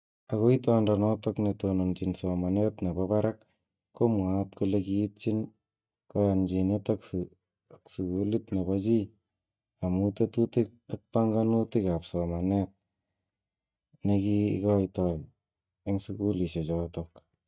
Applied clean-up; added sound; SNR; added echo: neural mask model DeepFilterNet 3.